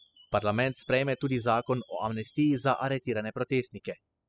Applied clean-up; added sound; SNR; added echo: classical method spectral subtraction.